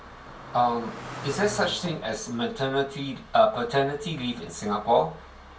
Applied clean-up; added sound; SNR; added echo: none; Car passing by; 16 dB; reverberation time 0.2 s.